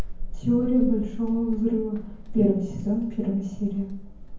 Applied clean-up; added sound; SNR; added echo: none; Squeak / Walk, footsteps; 7 dB; reverberation time 0.9 s.